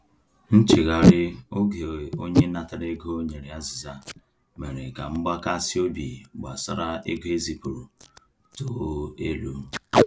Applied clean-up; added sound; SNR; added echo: none; Packing tape, duct tape; 0 dB; none.